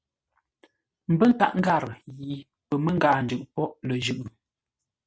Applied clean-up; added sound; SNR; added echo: none; none; none; none.